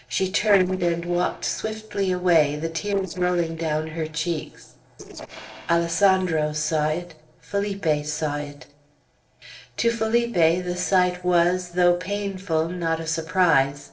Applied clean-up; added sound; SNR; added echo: neural separator model SepFormer DNS4.